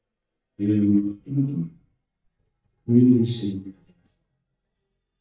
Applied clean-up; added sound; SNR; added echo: neural mask model DeepFilterNet 3.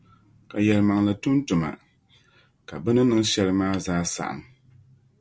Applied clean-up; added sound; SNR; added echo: none; none; none; none.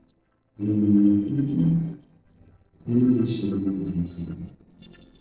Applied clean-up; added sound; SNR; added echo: neural separator model SepFormer DNS4.